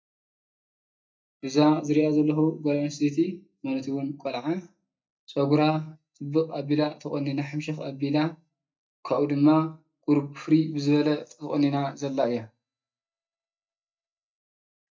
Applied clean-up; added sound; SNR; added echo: neural mask model DeepFilterNet 3.